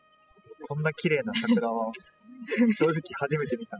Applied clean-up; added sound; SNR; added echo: classical method spectral subtraction.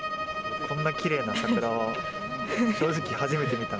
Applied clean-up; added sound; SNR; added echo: none; Bowed string instrument; 5 dB; none.